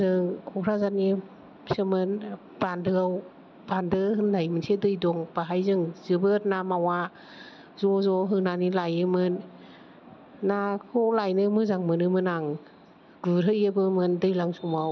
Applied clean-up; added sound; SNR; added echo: none; none; none; none.